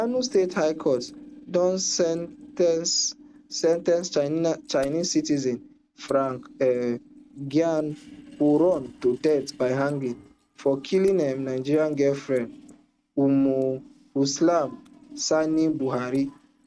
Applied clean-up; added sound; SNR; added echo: neural mask model RNNoise.